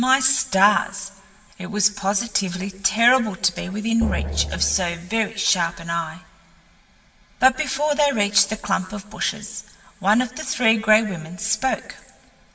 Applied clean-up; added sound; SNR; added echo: none; Drum; 6 dB; reverberation time 2.4 s.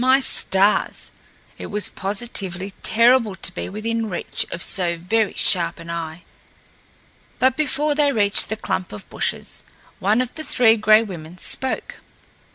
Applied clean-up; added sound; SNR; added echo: none; none; none; none.